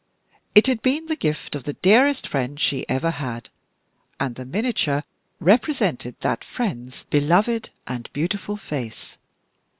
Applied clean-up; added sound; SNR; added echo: none; none; none; none.